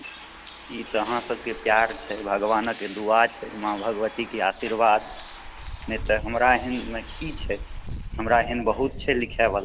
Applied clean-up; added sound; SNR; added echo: none; Bus; 12 dB; none.